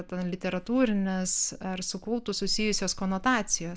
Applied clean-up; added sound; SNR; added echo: none; none; none; none.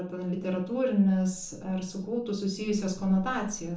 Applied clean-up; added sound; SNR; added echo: none; none; none; reverberation time 1.0 s.